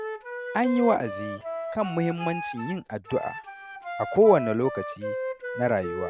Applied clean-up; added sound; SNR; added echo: none; Wind instrument, woodwind instrument; 8 dB; none.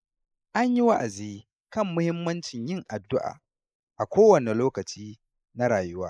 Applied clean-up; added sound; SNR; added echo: neural mask model Resemble Enhance denoiser.